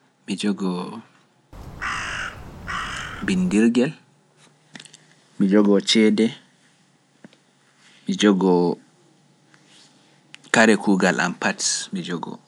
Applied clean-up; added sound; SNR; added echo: none; Crow; 8 dB; none.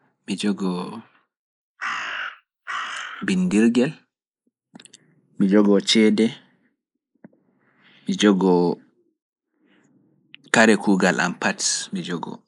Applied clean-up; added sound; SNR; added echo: neural mask model Resemble Enhance denoiser.